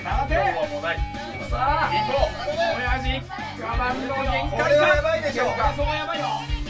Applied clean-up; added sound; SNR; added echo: none; Meow; 16 dB; reverberation time 0.1 s.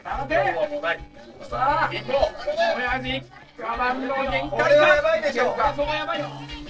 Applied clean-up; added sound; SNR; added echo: neural separator model SepFormer DNS4.